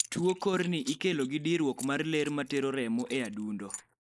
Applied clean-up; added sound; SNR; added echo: neural mask model Resemble Enhance denoiser.